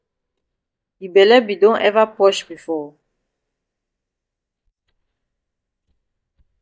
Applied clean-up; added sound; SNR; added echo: neural mask model DeepFilterNet 3.